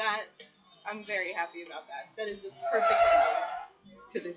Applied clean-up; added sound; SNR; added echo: classical method WPE with log-MMSE.